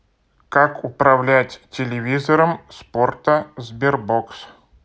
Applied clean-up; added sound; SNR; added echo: none; none; none; none.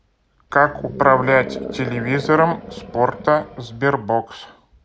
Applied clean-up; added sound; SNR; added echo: none; Animal; 12 dB; none.